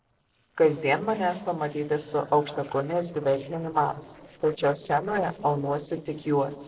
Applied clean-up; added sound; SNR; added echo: neural separator model SepFormer DNS4.